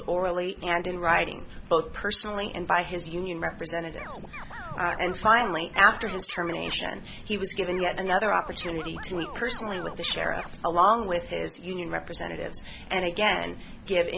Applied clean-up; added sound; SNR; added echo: none; Scratching (performance technique); 13 dB; none.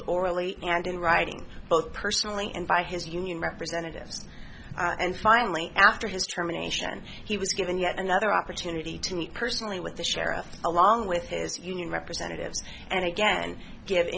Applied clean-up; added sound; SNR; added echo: none; none; none; none.